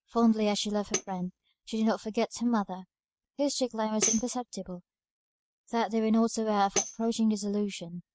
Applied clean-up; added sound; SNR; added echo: neural mask model RNNoise.